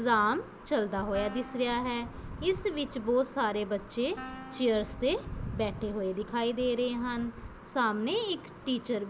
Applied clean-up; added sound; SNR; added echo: none; Wind instrument, woodwind instrument; 19 dB; none.